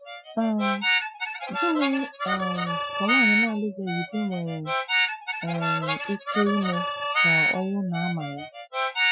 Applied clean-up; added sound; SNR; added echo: classical method Wiener filter.